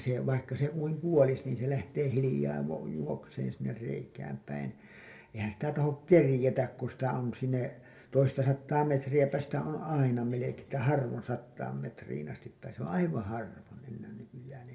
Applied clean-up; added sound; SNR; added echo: none; none; none; reverberation time 1.0 s.